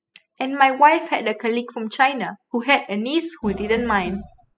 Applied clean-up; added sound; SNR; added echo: classical method spectral subtraction.